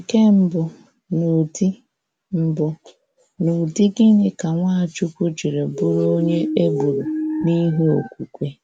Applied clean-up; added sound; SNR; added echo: none; Siren; 4 dB; none.